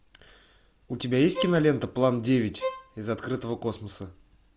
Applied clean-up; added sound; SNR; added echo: none; Bowed string instrument; 11 dB; none.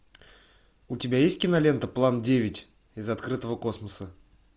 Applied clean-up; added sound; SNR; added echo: none; none; none; none.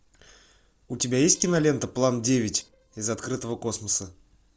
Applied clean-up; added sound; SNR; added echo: neural separator model SepFormer DNS4.